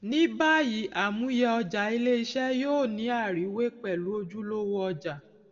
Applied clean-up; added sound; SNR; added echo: none; none; none; reverberation time 2.2 s.